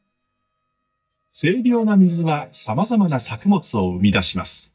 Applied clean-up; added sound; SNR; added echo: neural mask model DeepFilterNet 3.